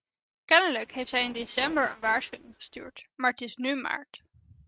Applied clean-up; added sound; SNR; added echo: neural mask model RNNoise.